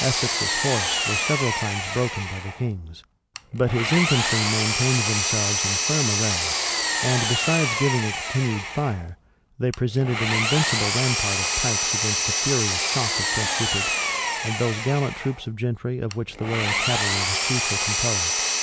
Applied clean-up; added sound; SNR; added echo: none; Engine; -1 dB; none.